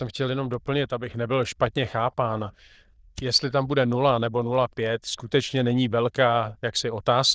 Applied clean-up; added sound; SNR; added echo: neural diffusion model UNIVERSE++.